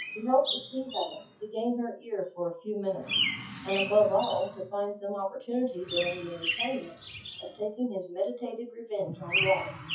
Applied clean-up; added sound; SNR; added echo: classical method WPE with log-MMSE.